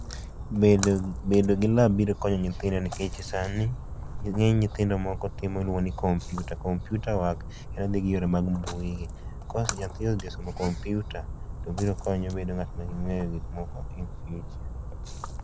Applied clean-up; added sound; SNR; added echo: none; Splash, splatter; 8 dB; none.